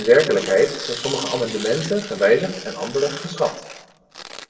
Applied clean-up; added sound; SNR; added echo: none; Tearing; 12 dB; reverberation time 0.7 s.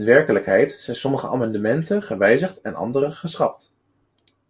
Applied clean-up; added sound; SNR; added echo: none; none; none; none.